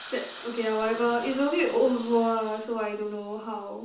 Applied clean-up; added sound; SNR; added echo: none; Hiss; 19 dB; reverberation time 0.6 s.